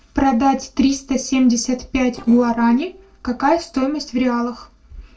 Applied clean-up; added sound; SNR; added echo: neural separator model SepFormer DNS4.